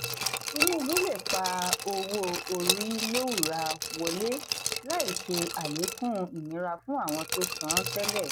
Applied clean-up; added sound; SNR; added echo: none; Glass; 0 dB; none.